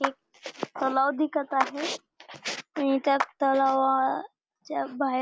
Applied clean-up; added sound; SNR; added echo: none; Clapping; 11 dB; none.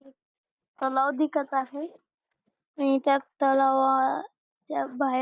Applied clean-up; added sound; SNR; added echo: neural mask model DeepFilterNet 3.